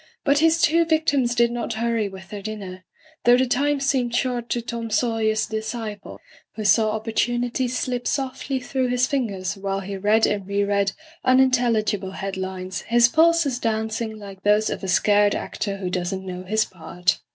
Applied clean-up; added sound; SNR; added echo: none; none; none; none.